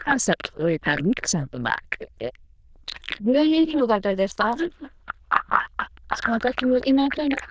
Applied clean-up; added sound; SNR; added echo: neural diffusion model UNIVERSE++.